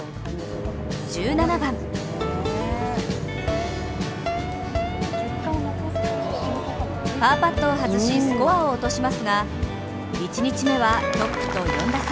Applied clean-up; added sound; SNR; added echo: none; none; none; none.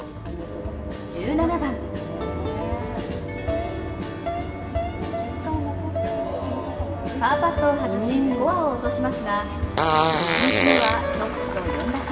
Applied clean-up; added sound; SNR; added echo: none; Fart; -3 dB; reverberation time 2.0 s.